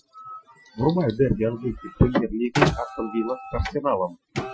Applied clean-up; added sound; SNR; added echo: classical method Wiener filter.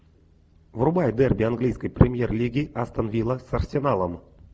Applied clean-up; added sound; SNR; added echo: none; none; none; none.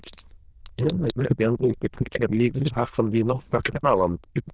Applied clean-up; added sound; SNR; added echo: neural diffusion model UNIVERSE++.